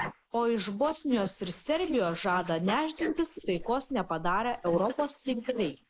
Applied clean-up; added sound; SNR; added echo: neural mask model Resemble Enhance denoiser.